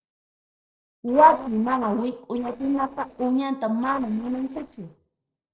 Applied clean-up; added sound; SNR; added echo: neural separator model SepFormer DNS4.